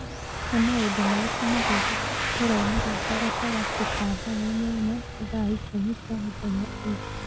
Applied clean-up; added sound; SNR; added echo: none; Domestic sounds, home sounds + Motorcycle / Accelerating, revving, vroom; 1 dB; none.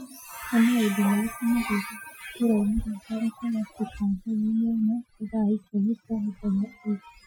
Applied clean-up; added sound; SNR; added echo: classical method Wiener filter.